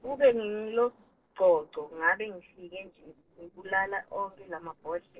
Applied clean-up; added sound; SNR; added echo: neural separator model SepFormer DNS4.